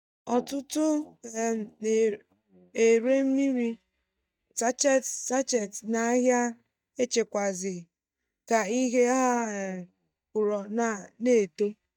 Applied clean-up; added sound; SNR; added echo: neural mask model DeepFilterNet 3.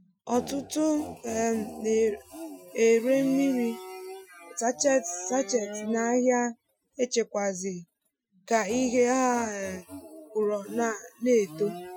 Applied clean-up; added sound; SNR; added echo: classical method Wiener filter.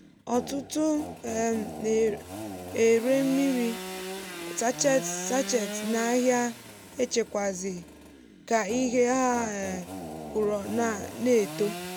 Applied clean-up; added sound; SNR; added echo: none; Sawing / Engine; 11 dB; none.